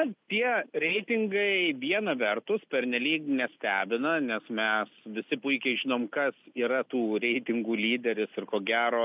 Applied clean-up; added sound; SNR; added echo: none; none; none; none.